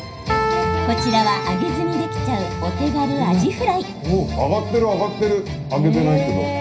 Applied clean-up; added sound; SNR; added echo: none; Keyboard (musical); 6 dB; reverberation time 0.4 s.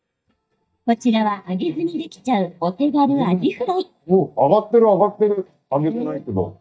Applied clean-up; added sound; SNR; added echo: neural mask model DeepFilterNet 3.